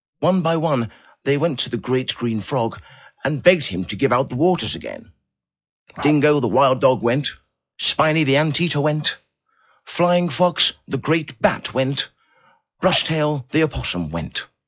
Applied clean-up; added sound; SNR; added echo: classical method log-MMSE.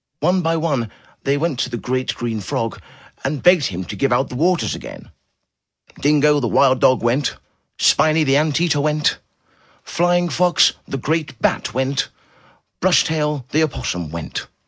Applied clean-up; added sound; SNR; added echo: none; none; none; none.